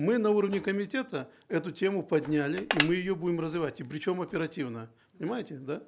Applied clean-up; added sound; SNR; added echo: none; Telephone; 5 dB; none.